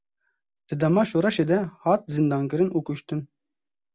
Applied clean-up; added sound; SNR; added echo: none; none; none; none.